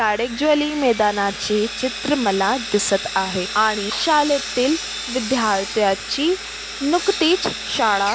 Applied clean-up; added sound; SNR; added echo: none; Sawing; 9 dB; none.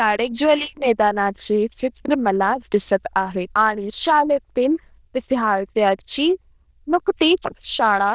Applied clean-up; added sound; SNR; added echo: neural diffusion model UNIVERSE++.